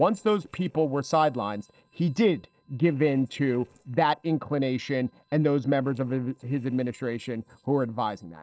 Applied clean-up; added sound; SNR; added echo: neural separator model SepFormer DNS4.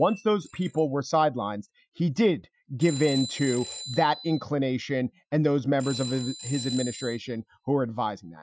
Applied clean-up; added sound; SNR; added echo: classical method Wiener filter.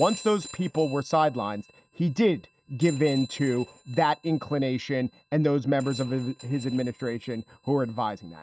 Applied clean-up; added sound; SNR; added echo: neural mask model RNNoise.